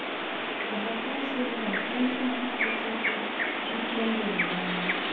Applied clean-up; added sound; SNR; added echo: none; Bird vocalization, bird call, bird song; -3 dB; reverberation time 1.8 s.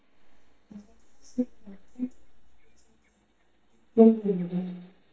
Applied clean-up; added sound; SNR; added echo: neural mask model DeepFilterNet 3.